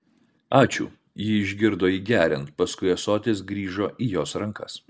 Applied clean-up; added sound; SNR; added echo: none; none; none; none.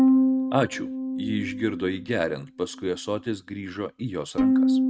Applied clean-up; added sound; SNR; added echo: neural mask model RNNoise.